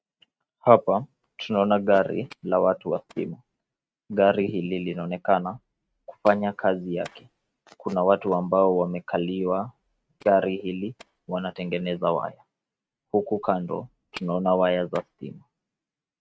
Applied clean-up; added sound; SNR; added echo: neural mask model RNNoise.